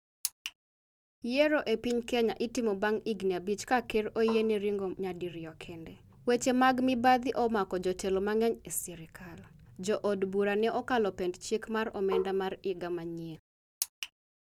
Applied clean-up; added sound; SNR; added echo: none; Marimba, xylophone; 10 dB; none.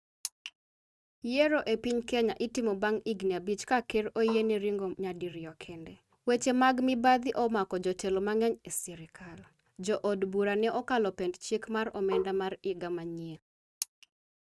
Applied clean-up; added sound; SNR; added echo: neural mask model RNNoise.